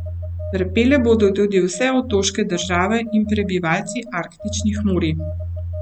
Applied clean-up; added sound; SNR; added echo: none; Telephone; 9 dB; none.